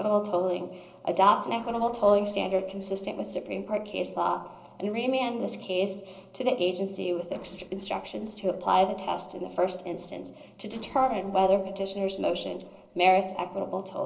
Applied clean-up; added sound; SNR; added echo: neural separator model SepFormer DNS4.